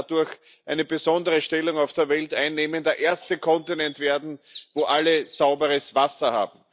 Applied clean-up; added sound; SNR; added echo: neural mask model DeepFilterNet 3.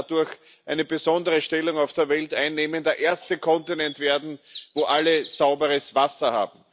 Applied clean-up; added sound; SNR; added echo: none; Bird vocalization, bird call, bird song; 12 dB; none.